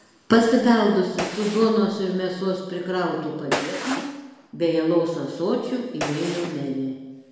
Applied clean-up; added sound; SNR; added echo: none; Gunshot, gunfire; 12 dB; reverberation time 1.1 s.